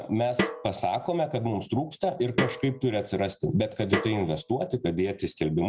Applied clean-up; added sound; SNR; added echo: none; Snare drum; 7 dB; none.